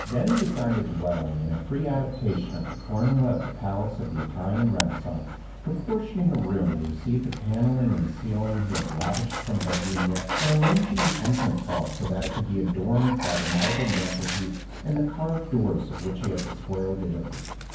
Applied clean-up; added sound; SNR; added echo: none; Dog; 8 dB; reverberation time 0.9 s.